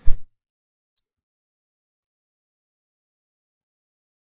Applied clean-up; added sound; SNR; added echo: neural mask model DeepFilterNet 3.